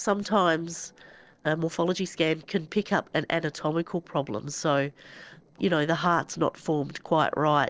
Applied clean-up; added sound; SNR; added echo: neural separator model SepFormer DNS4.